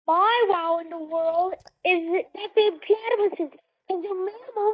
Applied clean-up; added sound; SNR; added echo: neural mask model DeepFilterNet 3.